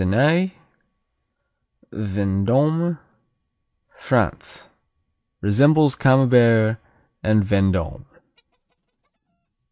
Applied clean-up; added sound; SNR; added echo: neural mask model RNNoise.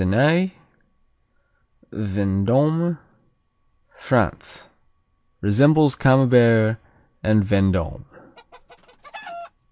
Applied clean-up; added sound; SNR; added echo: none; Chicken, rooster; 18 dB; none.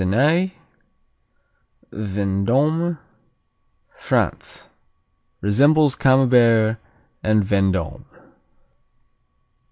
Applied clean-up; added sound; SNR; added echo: none; none; none; none.